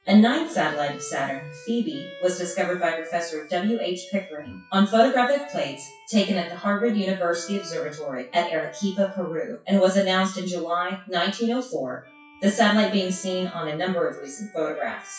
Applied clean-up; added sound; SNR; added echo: classical method WPE with log-MMSE.